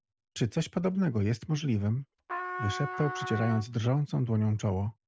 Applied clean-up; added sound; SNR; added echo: none; Trumpet; 8 dB; none.